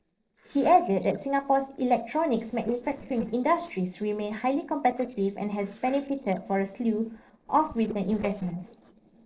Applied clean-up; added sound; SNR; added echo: neural separator model SepFormer DNS4.